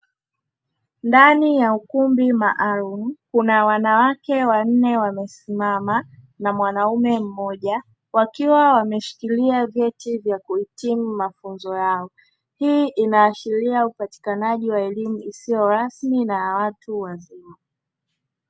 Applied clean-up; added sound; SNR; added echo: none; none; none; none.